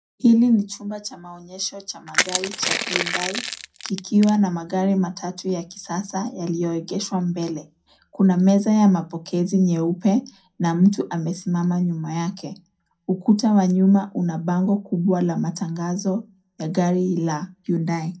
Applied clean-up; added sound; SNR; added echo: none; Crushing; 6 dB; reverberation time 0.2 s.